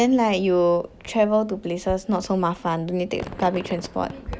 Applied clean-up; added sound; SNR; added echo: none; Fireworks; 18 dB; none.